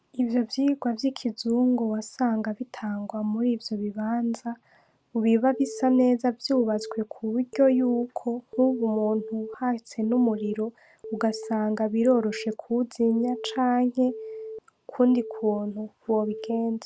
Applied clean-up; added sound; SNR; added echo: none; Telephone; 13 dB; none.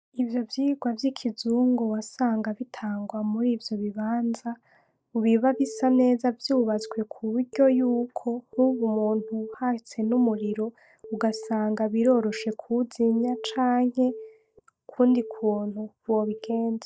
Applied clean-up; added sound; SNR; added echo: neural mask model DeepFilterNet 3.